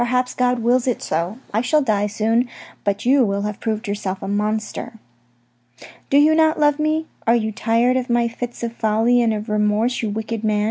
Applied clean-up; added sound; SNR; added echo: none; none; none; none.